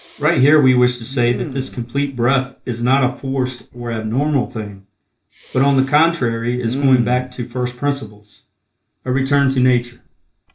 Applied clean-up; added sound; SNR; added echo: neural separator model SepFormer DNS4.